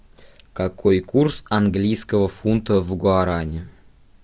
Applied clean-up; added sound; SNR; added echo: none; none; none; none.